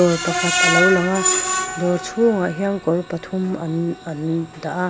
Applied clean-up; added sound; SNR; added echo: none; Screech; 3 dB; none.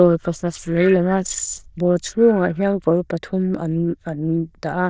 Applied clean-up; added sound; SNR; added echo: neural diffusion model UNIVERSE++.